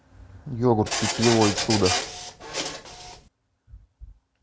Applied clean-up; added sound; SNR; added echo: none; Printer; 2 dB; none.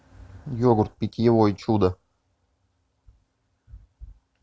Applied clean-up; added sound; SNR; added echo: none; none; none; none.